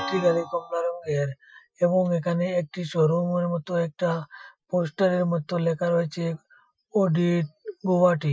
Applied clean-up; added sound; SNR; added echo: classical method Wiener filter.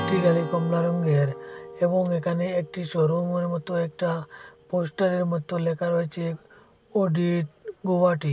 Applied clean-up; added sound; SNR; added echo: none; Strum; 14 dB; none.